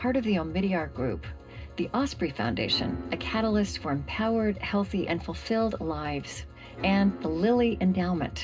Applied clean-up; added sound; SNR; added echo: none; Piano; 17 dB; reverberation time 0.2 s.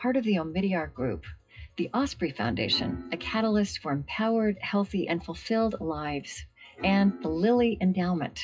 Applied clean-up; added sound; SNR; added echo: classical method WPE with log-MMSE.